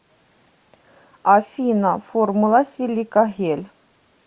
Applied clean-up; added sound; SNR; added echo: none; none; none; none.